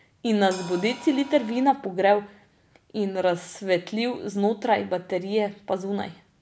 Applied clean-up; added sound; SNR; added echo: none; Crash cymbal; 16 dB; none.